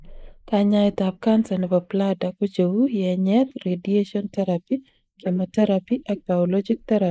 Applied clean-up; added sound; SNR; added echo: neural mask model Resemble Enhance denoiser.